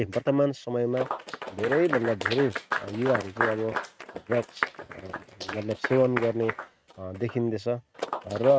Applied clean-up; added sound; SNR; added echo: neural mask model RNNoise.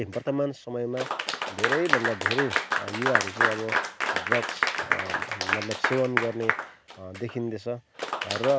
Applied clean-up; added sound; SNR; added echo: none; Applause / Clapping; -2 dB; none.